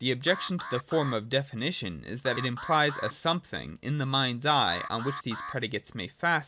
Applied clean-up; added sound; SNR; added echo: none; Alarm; 13 dB; none.